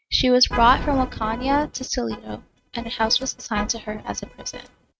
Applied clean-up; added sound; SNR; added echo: neural mask model RNNoise.